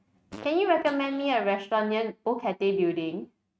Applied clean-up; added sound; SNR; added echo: neural mask model RNNoise.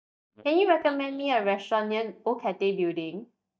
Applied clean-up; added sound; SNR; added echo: neural mask model DeepFilterNet 3.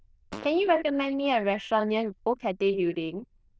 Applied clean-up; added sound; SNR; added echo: neural diffusion model UNIVERSE++.